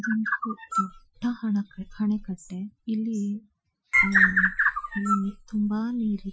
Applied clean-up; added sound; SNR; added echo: classical method Wiener filter.